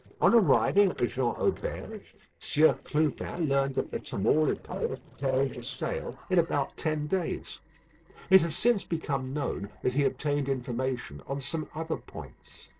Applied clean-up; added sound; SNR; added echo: neural separator model SepFormer DNS4.